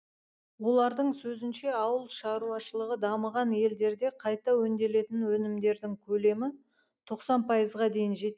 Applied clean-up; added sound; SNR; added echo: neural mask model DeepFilterNet 3.